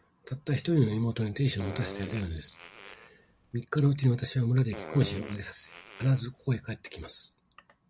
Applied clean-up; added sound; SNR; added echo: none; Fart; 15 dB; none.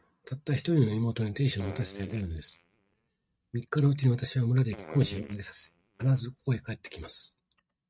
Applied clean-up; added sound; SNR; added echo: neural mask model RNNoise.